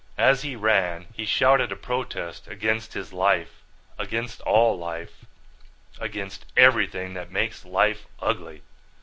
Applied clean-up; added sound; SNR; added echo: none; none; none; none.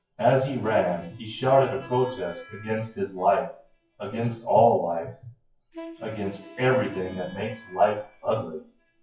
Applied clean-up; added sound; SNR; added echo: classical method WPE with log-MMSE.